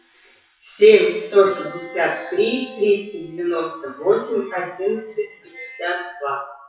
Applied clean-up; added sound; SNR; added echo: classical method WPE with log-MMSE.